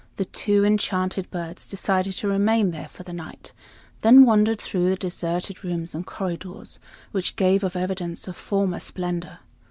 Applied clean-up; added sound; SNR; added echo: none; none; none; none.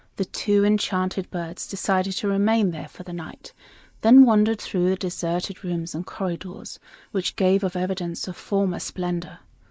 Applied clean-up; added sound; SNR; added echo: neural mask model Resemble Enhance denoiser.